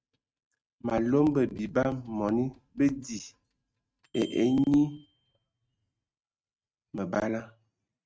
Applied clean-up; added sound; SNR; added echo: neural mask model RNNoise.